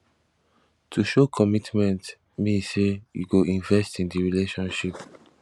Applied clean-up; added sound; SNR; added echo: none; none; none; none.